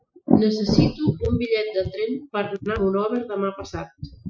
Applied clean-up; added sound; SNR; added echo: classical method Wiener filter.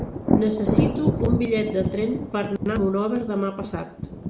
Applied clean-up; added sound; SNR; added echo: none; Thunder; 0 dB; none.